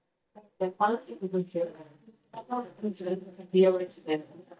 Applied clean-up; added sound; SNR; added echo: neural mask model DeepFilterNet 3.